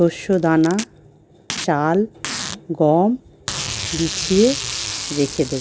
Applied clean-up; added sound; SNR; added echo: none; Packing tape, duct tape; 9 dB; none.